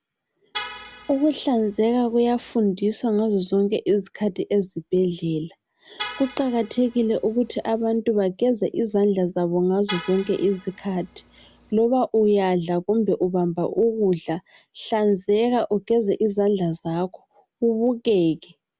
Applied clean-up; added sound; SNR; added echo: none; Vehicle horn, car horn, honking; 17 dB; none.